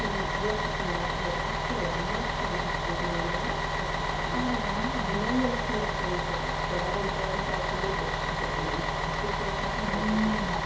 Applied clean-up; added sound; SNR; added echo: none; Bus; -5 dB; reverberation time 0.5 s.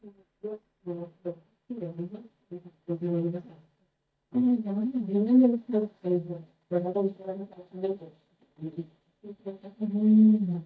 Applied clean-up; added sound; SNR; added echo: neural mask model DeepFilterNet 3.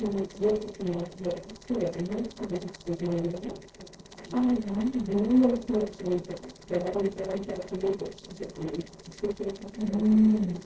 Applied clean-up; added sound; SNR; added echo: neural separator model SepFormer DNS4.